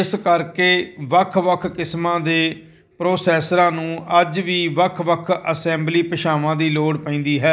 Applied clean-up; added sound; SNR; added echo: none; none; none; none.